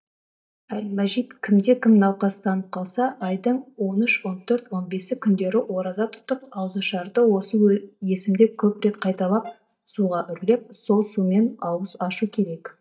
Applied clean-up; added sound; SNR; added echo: neural mask model DeepFilterNet 3.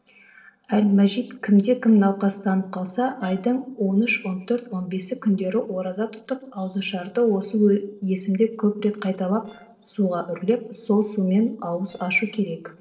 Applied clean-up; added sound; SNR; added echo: neural separator model SepFormer DNS4.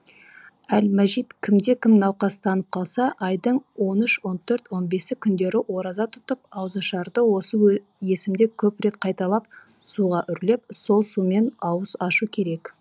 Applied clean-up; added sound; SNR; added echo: none; none; none; none.